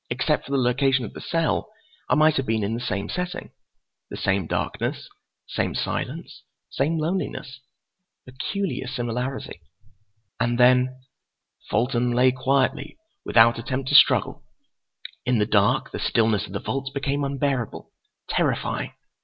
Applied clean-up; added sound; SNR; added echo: none; none; none; none.